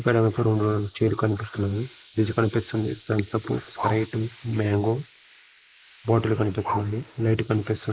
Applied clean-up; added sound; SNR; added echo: neural mask model Resemble Enhance denoiser.